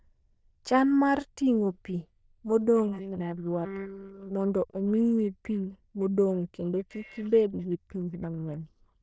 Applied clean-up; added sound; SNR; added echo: neural diffusion model UNIVERSE++.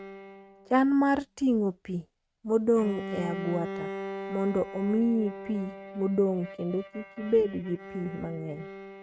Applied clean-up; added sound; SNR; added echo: neural mask model RNNoise.